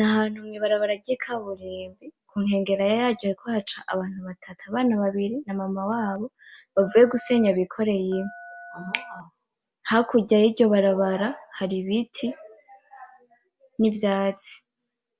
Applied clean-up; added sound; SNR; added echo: none; Telephone; 19 dB; none.